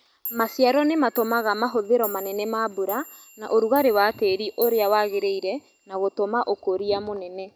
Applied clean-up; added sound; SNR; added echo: none; Clock; 18 dB; none.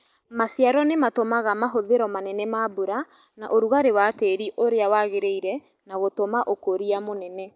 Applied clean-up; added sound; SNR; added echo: neural mask model Resemble Enhance denoiser.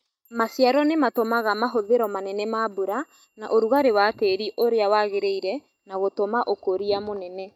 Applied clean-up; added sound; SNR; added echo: neural mask model RNNoise.